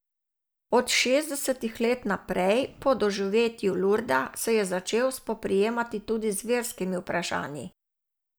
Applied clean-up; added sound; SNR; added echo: none; none; none; none.